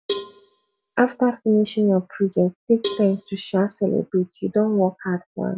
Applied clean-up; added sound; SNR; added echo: none; Cowbell; 10 dB; none.